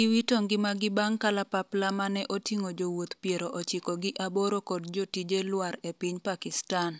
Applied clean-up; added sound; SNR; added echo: none; none; none; none.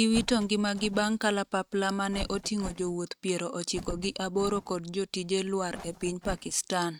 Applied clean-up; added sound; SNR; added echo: neural mask model RNNoise.